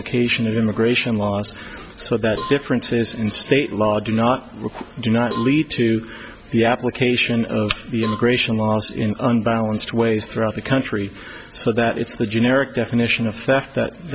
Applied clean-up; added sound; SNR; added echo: none; Cowbell; 18 dB; none.